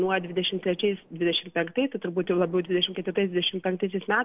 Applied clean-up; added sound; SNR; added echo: neural separator model SepFormer DNS4.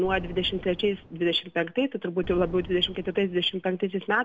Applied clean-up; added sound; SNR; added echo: none; Boom; 17 dB; none.